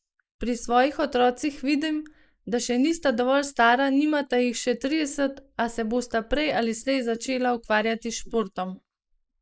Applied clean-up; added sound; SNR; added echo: neural mask model Resemble Enhance denoiser.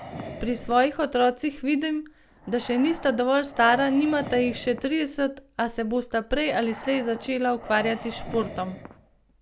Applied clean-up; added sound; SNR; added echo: none; Breathing; 16 dB; none.